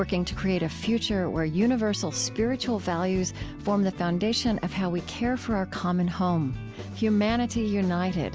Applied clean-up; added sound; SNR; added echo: none; none; none; none.